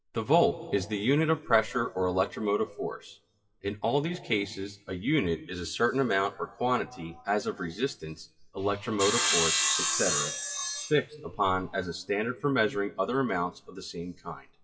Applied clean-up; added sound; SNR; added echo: classical method WPE with log-MMSE.